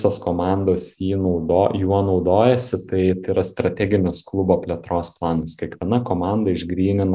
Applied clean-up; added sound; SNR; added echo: none; none; none; none.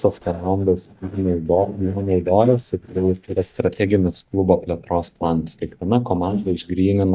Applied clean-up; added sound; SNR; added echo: neural mask model DeepFilterNet 3.